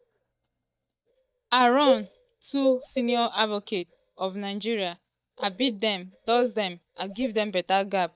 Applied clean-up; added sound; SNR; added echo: neural mask model DeepFilterNet 3.